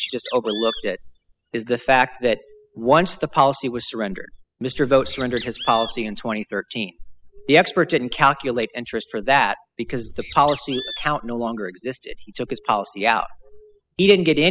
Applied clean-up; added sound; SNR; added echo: classical method spectral subtraction.